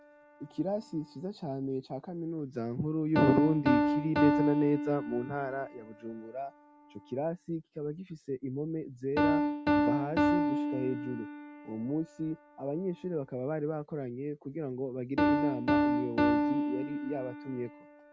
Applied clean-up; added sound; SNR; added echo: none; Piano; -2 dB; none.